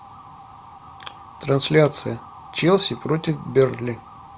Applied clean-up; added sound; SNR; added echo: none; Motor vehicle (road) / Siren; 20 dB; none.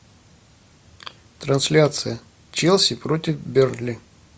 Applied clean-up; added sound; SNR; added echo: none; none; none; none.